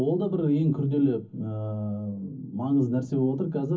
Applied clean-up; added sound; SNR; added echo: none; none; none; reverberation time 0.3 s.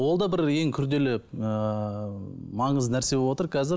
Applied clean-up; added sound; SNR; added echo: none; none; none; none.